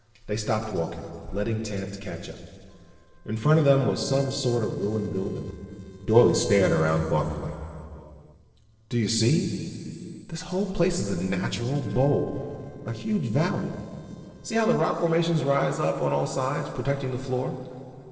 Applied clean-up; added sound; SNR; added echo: neural separator model SepFormer DNS4.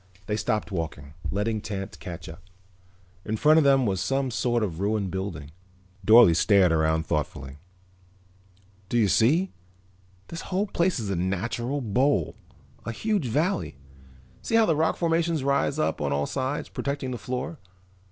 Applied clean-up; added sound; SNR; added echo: none; none; none; none.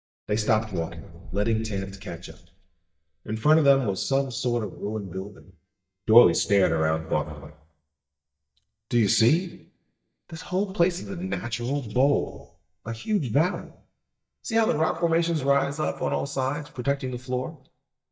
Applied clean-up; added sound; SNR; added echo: neural mask model DeepFilterNet 3.